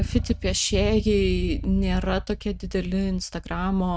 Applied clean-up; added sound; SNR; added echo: neural mask model RNNoise.